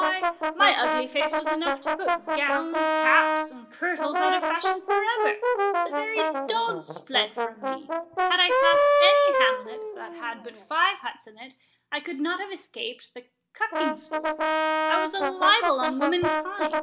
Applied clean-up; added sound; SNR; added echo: none; Brass instrument; -2 dB; none.